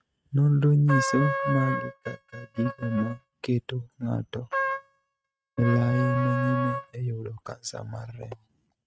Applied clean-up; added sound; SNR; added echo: neural mask model RNNoise.